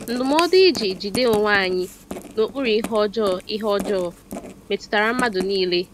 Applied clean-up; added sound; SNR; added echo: none; Writing; 13 dB; none.